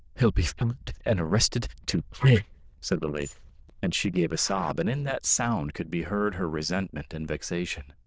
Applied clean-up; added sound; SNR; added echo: neural diffusion model UNIVERSE++.